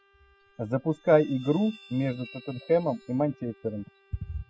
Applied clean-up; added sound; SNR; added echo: classical method spectral subtraction.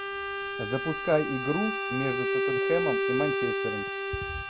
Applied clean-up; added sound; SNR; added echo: none; Bowed string instrument; -2 dB; none.